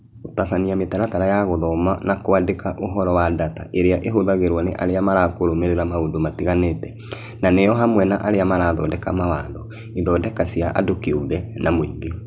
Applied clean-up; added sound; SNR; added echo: none; none; none; none.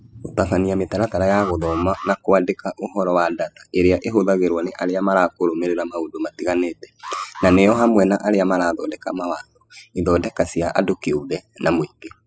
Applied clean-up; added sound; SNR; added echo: classical method spectral subtraction.